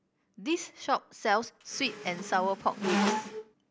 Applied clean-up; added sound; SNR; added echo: none; Squeak; 1 dB; none.